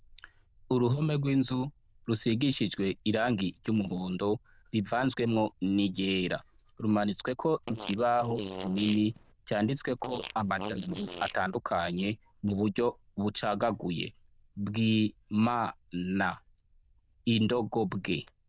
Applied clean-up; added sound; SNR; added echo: neural diffusion model UNIVERSE++.